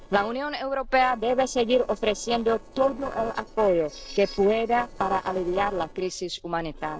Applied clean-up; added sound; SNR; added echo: neural separator model SepFormer DNS4.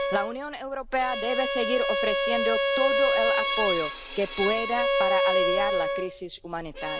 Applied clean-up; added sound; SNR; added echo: none; Bowed string instrument; -3 dB; none.